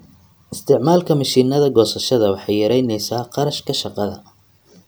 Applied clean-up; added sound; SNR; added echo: none; none; none; none.